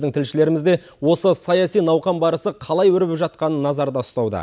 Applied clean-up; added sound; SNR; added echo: none; none; none; none.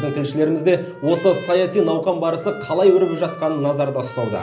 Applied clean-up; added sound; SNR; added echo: none; Trumpet; 19 dB; reverberation time 0.5 s.